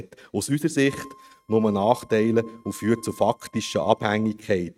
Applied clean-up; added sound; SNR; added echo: neural mask model RNNoise.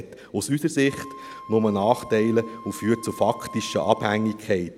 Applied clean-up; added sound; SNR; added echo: none; Wind instrument, woodwind instrument; 18 dB; none.